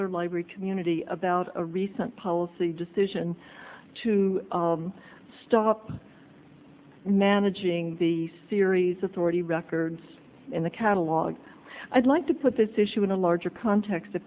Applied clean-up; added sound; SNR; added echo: none; none; none; none.